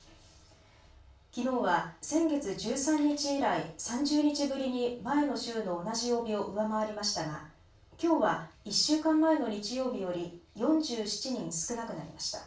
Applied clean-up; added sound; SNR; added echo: none; none; none; reverberation time 0.3 s.